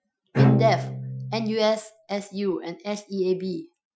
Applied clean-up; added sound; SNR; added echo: classical method Wiener filter.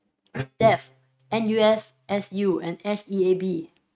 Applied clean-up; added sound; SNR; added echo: neural mask model RNNoise.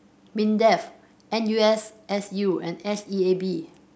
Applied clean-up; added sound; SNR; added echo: none; none; none; none.